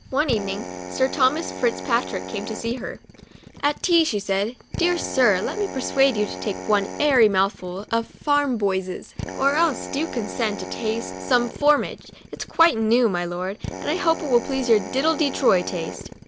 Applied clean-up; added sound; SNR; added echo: none; Drill; 11 dB; none.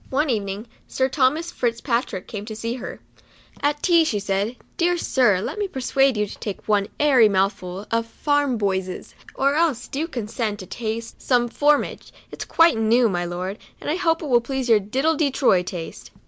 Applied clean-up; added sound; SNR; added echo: none; none; none; none.